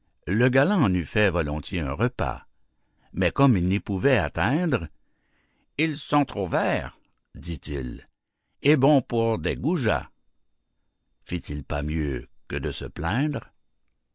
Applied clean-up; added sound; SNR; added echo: none; none; none; none.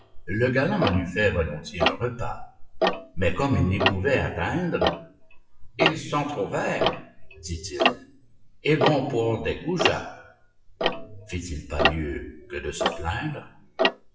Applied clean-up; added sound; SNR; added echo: classical method WPE with log-MMSE.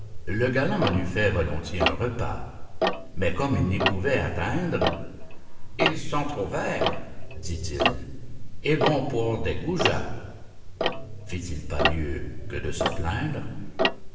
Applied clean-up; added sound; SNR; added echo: none; Tick-tock; 0 dB; reverberation time 1.2 s.